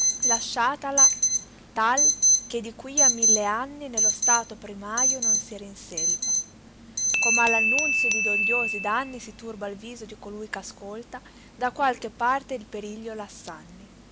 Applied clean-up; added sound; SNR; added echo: none; Glass / Bell + Alarm; -5 dB; none.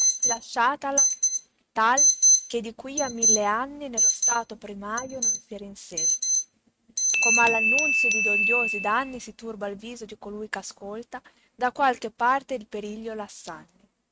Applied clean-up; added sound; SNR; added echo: neural mask model RNNoise.